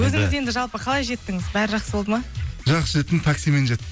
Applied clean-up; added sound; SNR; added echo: none; none; none; none.